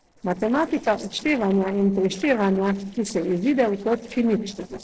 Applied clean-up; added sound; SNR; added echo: neural separator model SepFormer DNS4.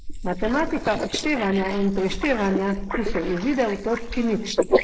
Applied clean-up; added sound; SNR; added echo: neural mask model Resemble Enhance denoiser.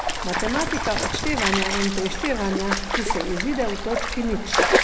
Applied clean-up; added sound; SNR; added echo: none; Stream; -2 dB; none.